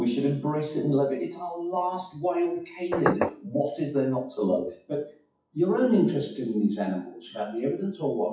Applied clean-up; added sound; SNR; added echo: classical method WPE with log-MMSE.